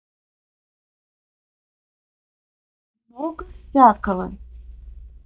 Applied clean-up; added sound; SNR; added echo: neural mask model DeepFilterNet 3.